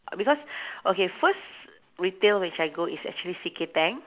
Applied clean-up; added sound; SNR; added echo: none; none; none; none.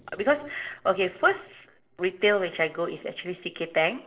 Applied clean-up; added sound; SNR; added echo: neural separator model SepFormer DNS4.